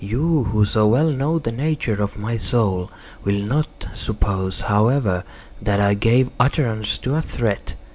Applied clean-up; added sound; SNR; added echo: none; none; none; none.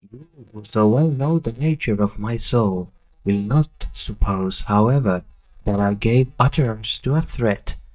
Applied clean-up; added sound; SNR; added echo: neural mask model DeepFilterNet 3.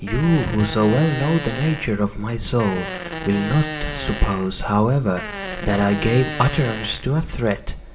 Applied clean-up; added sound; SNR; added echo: none; Fart; 10 dB; reverberation time 0.5 s.